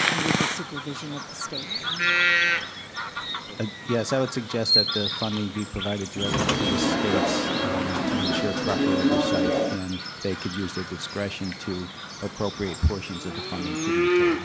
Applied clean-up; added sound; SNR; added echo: none; Subway, metro, underground / Sliding door + Bird vocalization, bird call, bird song; -5 dB; none.